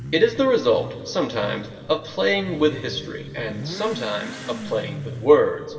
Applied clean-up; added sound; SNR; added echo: none; Motorcycle / Accelerating, revving, vroom; 13 dB; reverberation time 2.5 s.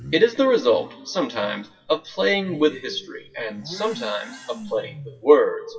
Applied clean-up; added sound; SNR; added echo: classical method WPE with log-MMSE.